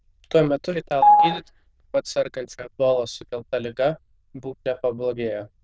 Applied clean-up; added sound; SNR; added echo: neural diffusion model UNIVERSE++.